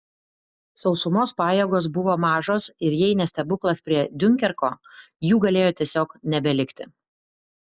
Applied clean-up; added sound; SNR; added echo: none; none; none; none.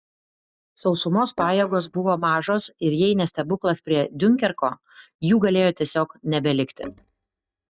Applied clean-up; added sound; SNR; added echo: neural mask model DeepFilterNet 3.